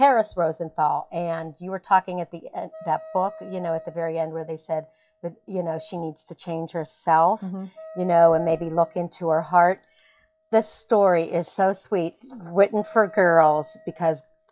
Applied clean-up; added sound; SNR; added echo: classical method WPE with log-MMSE.